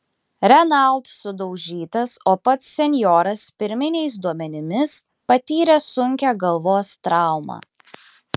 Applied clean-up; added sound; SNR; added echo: none; none; none; none.